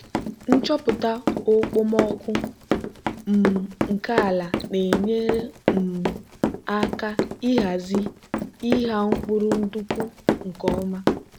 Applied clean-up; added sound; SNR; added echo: none; Run; 2 dB; none.